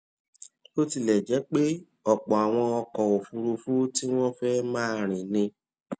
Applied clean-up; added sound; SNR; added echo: none; none; none; none.